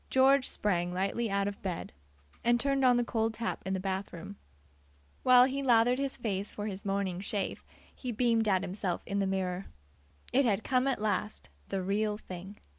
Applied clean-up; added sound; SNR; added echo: none; none; none; none.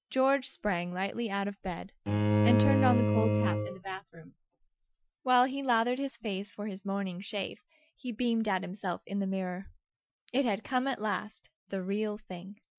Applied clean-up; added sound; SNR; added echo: classical method Wiener filter.